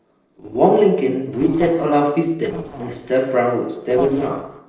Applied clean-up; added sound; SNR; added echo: neural separator model SepFormer DNS4.